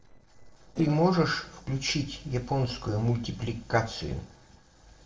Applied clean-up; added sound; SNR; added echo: neural separator model SepFormer DNS4.